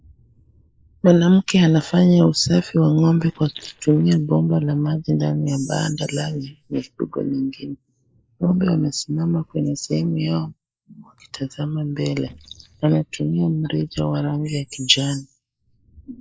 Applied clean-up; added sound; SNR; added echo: neural mask model Resemble Enhance denoiser.